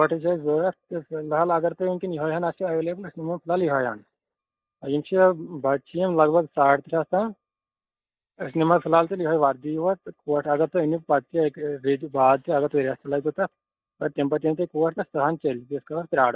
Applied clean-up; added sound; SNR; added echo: neural mask model DeepFilterNet 3.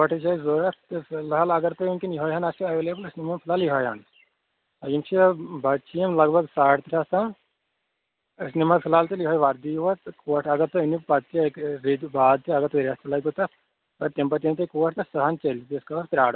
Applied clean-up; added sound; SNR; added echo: none; none; none; none.